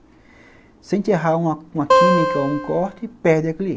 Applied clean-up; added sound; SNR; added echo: none; Acoustic guitar; -3 dB; none.